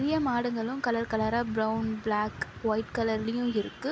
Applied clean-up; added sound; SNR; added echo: none; none; none; none.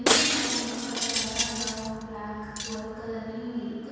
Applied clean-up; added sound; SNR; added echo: none; Shatter; -4 dB; reverberation time 2.1 s.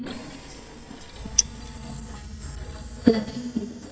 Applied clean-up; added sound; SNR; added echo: neural mask model DeepFilterNet 3.